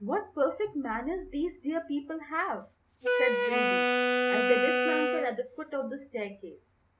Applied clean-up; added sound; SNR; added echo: none; Wind instrument, woodwind instrument; -5 dB; none.